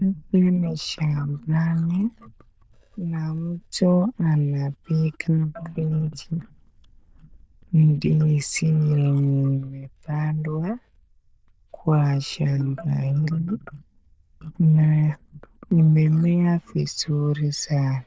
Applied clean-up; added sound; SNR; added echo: neural diffusion model UNIVERSE++.